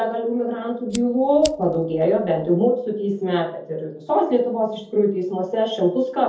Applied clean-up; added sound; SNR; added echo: none; Fire; 18 dB; reverberation time 0.5 s.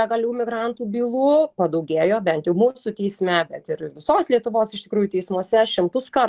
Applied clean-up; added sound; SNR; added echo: none; none; none; none.